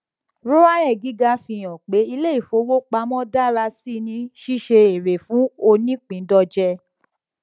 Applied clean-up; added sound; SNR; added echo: none; none; none; none.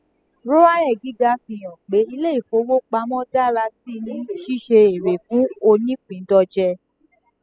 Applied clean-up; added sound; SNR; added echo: classical method spectral subtraction.